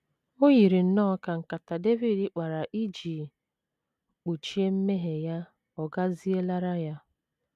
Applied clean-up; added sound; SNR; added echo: none; none; none; none.